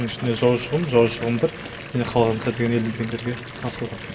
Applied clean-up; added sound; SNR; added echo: none; Fill (with liquid) / Bathtub (filling or washing) / Water tap, faucet; 13 dB; reverberation time 1.5 s.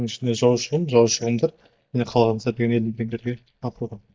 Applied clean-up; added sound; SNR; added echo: neural mask model DeepFilterNet 3.